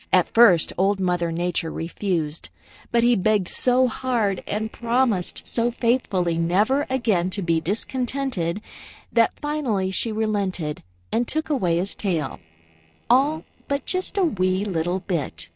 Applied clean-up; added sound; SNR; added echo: neural separator model SepFormer DNS4.